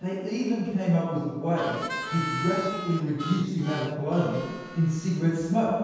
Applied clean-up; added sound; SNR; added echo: none; Harmonica; 9 dB; reverberation time 1.2 s.